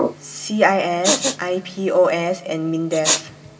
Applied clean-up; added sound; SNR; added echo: none; Respiratory sounds; 5 dB; reverberation time 1.2 s.